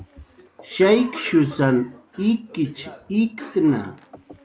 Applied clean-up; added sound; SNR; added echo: none; Cough; 20 dB; none.